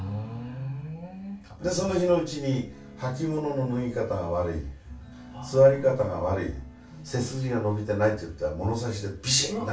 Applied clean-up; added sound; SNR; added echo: none; none; none; reverberation time 0.3 s.